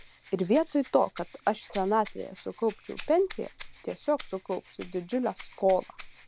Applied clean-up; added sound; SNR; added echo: none; Rattle (instrument); 13 dB; none.